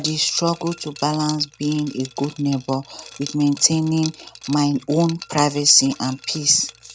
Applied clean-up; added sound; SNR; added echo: none; Liquid; 17 dB; none.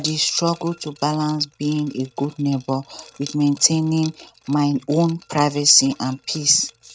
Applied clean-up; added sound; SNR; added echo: neural mask model RNNoise.